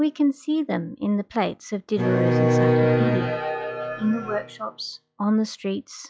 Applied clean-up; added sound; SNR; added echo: classical method log-MMSE.